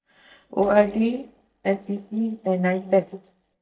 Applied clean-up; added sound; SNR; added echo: neural mask model DeepFilterNet 3.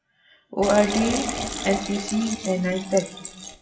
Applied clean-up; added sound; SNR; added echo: classical method WPE with log-MMSE.